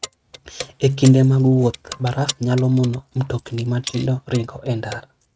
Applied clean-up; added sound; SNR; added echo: neural mask model RNNoise.